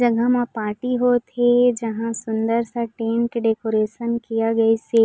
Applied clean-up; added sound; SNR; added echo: none; none; none; none.